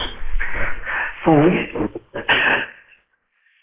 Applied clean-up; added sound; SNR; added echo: neural mask model Resemble Enhance denoiser.